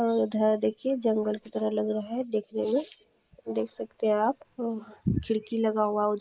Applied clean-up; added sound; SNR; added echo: neural mask model Resemble Enhance denoiser.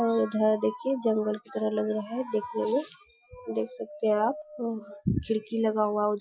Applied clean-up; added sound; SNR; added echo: classical method Wiener filter.